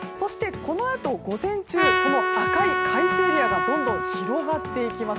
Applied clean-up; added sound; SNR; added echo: none; Trumpet; -1 dB; none.